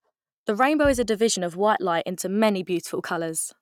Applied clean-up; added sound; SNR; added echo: neural mask model RNNoise.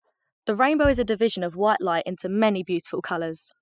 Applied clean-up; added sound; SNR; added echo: classical method spectral subtraction.